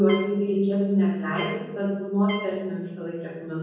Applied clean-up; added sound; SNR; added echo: none; Trumpet; 15 dB; reverberation time 1.3 s.